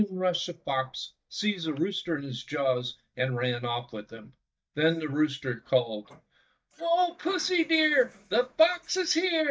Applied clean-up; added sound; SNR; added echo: neural mask model DeepFilterNet 3.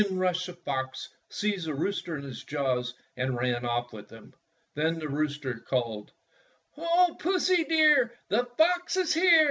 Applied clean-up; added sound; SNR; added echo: none; none; none; none.